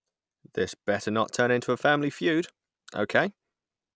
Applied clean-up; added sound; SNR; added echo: none; none; none; none.